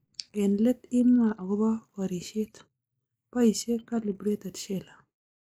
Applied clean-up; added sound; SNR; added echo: neural mask model Resemble Enhance denoiser.